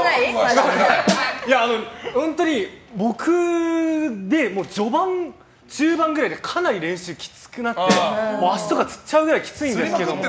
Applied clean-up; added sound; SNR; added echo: none; Snare drum; 4 dB; none.